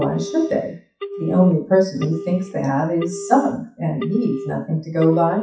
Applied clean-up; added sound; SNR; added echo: classical method WPE with log-MMSE.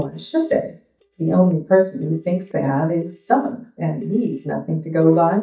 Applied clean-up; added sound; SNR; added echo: neural mask model DeepFilterNet 3.